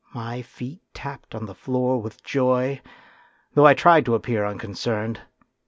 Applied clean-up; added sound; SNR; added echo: none; none; none; none.